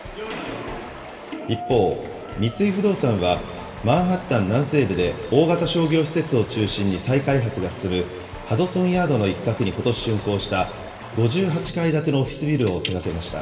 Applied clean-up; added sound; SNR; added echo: none; Stream; 19 dB; reverberation time 2.0 s.